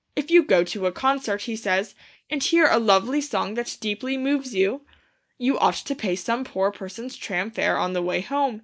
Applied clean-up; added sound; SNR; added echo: neural mask model Resemble Enhance denoiser.